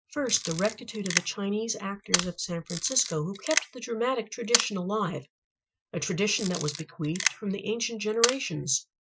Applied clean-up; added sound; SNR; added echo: classical method Wiener filter.